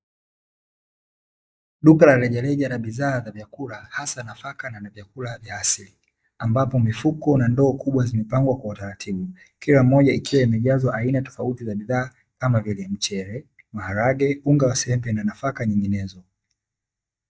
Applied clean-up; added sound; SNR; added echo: neural mask model DeepFilterNet 3.